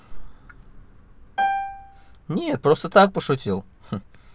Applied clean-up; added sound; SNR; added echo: none; Piano; 4 dB; none.